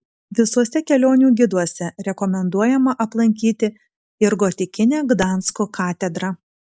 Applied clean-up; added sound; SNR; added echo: neural mask model Resemble Enhance denoiser.